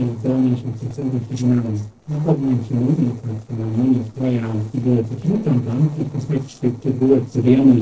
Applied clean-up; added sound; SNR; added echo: neural separator model SepFormer DNS4.